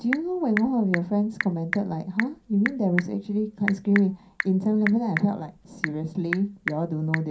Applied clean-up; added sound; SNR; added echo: none; Telephone / Typing; 9 dB; reverberation time 0.3 s.